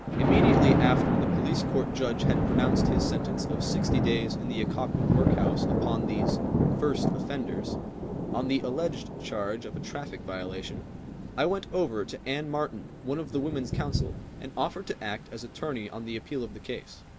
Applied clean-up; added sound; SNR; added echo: none; Thunder; -4 dB; none.